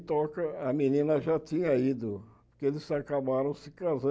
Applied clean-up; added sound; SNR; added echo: none; none; none; none.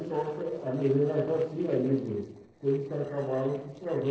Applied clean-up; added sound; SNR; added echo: neural separator model SepFormer DNS4.